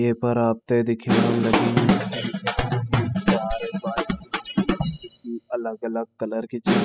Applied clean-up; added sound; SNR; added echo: classical method spectral subtraction.